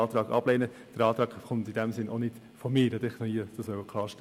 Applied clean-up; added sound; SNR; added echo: none; none; none; none.